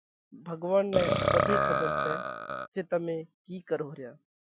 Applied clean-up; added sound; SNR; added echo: none; Burping, eructation; -3 dB; none.